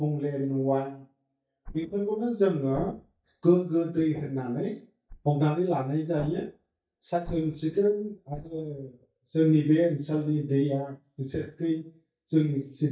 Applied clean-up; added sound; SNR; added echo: neural mask model DeepFilterNet 3.